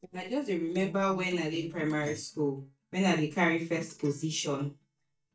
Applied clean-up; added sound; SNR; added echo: neural mask model DeepFilterNet 3.